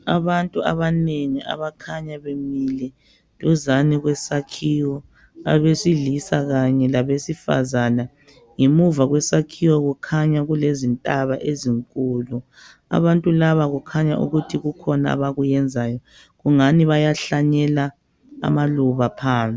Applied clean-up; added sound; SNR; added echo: none; none; none; none.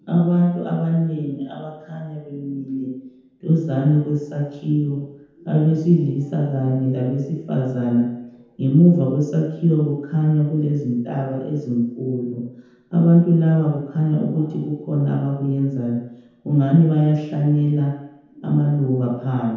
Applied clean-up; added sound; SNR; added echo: none; none; none; reverberation time 0.9 s.